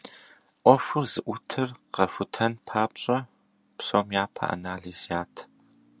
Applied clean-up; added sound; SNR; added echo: none; none; none; none.